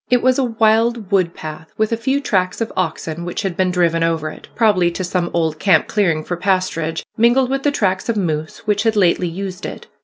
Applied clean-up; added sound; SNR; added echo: none; none; none; none.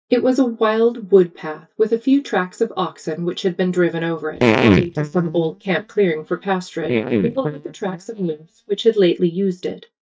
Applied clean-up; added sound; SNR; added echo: neural mask model DeepFilterNet 3.